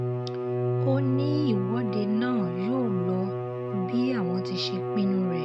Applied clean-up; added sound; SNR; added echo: none; Bowed string instrument; 0 dB; none.